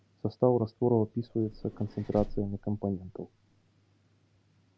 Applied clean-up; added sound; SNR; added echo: none; Vehicle; 14 dB; none.